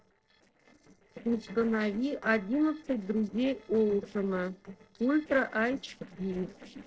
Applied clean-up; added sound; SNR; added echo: neural separator model SepFormer DNS4.